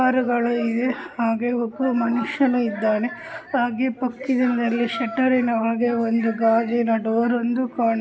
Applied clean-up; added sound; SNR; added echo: none; none; none; none.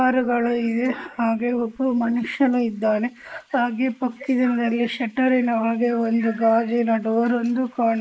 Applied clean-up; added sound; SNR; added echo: neural mask model Resemble Enhance denoiser.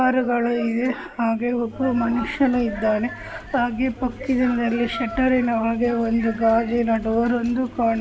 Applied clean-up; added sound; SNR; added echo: none; Engine; 19 dB; none.